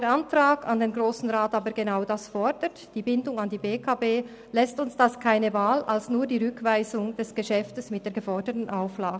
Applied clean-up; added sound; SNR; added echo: none; none; none; none.